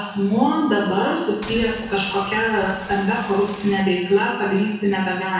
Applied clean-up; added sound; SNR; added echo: none; Boat, Water vehicle; 16 dB; reverberation time 1.0 s.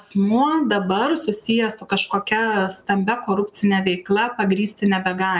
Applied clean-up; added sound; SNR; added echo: none; none; none; none.